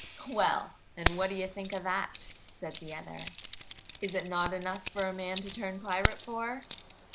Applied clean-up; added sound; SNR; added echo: none; Keys jangling; -1 dB; none.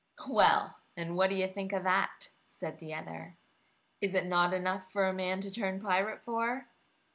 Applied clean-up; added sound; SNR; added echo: none; none; none; none.